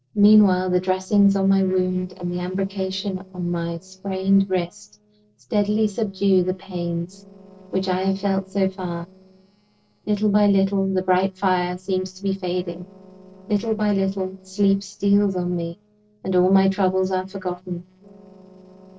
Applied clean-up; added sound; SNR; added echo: neural separator model SepFormer DNS4.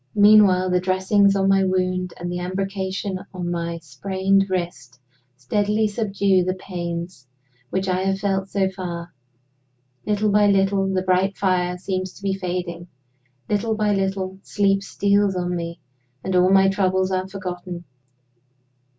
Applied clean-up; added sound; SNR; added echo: none; none; none; none.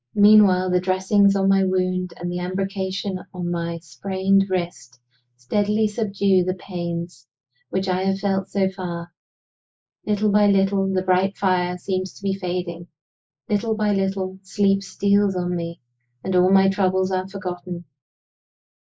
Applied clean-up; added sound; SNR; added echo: neural mask model Resemble Enhance denoiser.